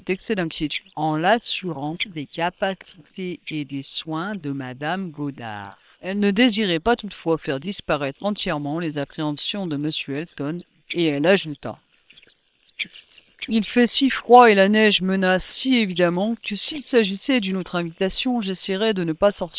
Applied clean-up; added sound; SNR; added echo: neural separator model SepFormer WHAM!.